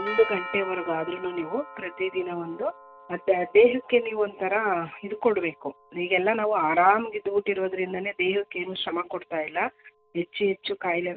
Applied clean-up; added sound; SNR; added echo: none; Doorbell; 17 dB; none.